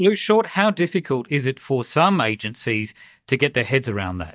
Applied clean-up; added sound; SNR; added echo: neural mask model DeepFilterNet 3.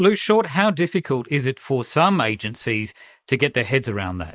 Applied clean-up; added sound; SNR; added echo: neural mask model Resemble Enhance denoiser.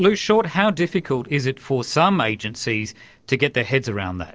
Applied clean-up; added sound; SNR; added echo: neural separator model SepFormer DNS4.